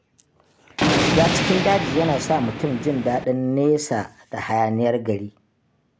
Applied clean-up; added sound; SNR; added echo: none; Thunder; 0 dB; none.